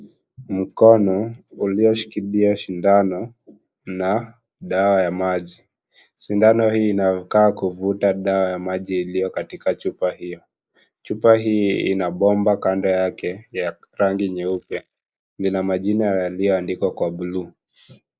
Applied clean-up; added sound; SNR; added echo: neural mask model Resemble Enhance denoiser.